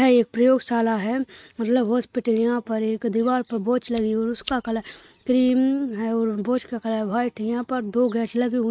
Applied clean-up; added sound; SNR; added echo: neural mask model RNNoise.